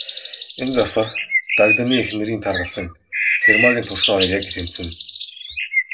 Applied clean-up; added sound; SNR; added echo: none; Bird; -1 dB; reverberation time 0.2 s.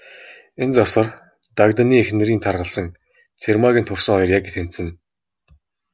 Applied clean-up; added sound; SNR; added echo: none; none; none; none.